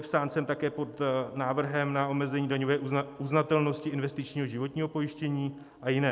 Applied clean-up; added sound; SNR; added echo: none; none; none; none.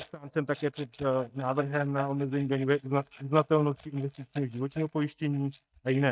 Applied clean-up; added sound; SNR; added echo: neural mask model DeepFilterNet 3.